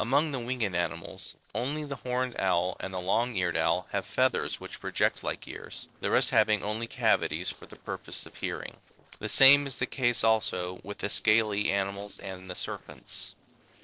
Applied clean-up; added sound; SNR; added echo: neural separator model SepFormer DNS4.